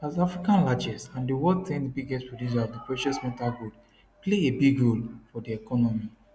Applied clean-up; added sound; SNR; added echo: none; none; none; none.